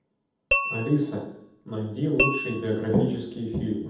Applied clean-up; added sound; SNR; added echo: none; Tap / Glass; 3 dB; reverberation time 0.8 s.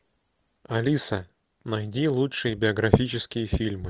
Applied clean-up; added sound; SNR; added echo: none; none; none; none.